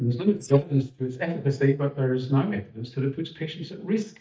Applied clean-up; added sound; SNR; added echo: neural mask model DeepFilterNet 3.